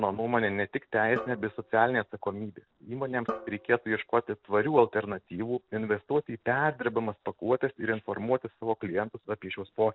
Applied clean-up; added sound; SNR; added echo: neural separator model SepFormer DNS4.